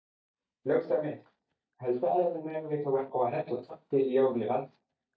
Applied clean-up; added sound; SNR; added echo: neural mask model DeepFilterNet 3.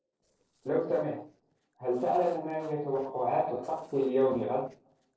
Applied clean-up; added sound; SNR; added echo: neural separator model SepFormer DNS4.